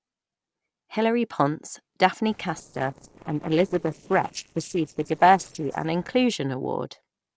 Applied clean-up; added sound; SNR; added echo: neural separator model SepFormer DNS4.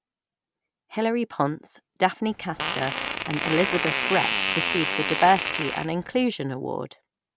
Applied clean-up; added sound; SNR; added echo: none; Fart; 1 dB; none.